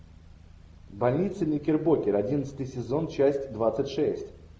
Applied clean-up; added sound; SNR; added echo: none; none; none; none.